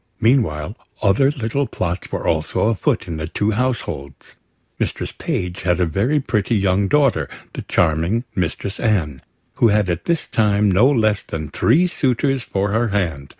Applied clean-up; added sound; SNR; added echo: none; none; none; none.